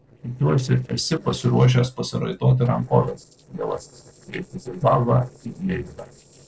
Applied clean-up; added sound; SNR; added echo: neural separator model SepFormer DNS4.